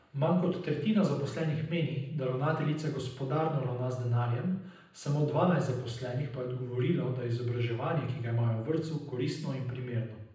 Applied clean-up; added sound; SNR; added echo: none; none; none; reverberation time 0.8 s.